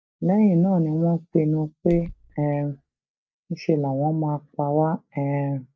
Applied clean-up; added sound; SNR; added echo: neural mask model DeepFilterNet 3.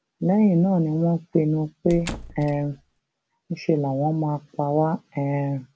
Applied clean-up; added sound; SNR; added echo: none; Squeak / Slam / Wood; 13 dB; none.